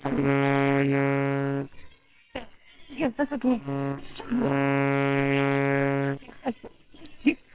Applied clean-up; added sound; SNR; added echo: neural separator model SepFormer WHAMR!.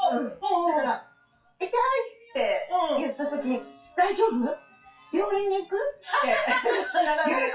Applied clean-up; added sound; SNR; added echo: classical method WPE with log-MMSE.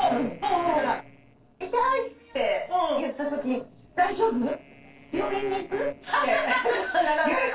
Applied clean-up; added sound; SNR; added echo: neural separator model SepFormer DNS4.